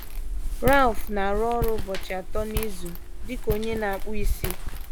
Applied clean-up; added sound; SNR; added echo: none; Walk, footsteps; -2 dB; none.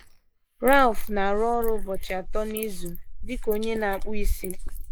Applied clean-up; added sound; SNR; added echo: neural mask model Resemble Enhance denoiser.